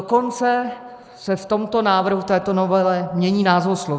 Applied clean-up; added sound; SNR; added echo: neural mask model Resemble Enhance denoiser.